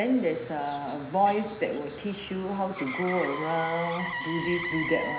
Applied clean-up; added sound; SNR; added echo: none; Motor vehicle (road); 8 dB; reverberation time 0.9 s.